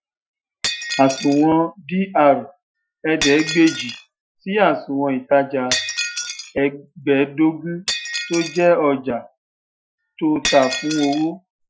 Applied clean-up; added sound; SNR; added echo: classical method Wiener filter.